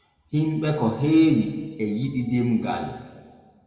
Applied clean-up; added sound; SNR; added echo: none; none; none; reverberation time 1.6 s.